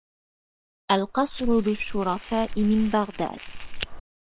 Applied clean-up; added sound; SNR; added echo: neural separator model SepFormer WHAM!.